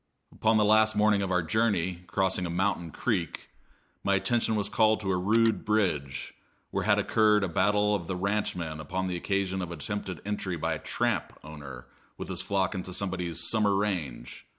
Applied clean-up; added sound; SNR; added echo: neural mask model Resemble Enhance denoiser.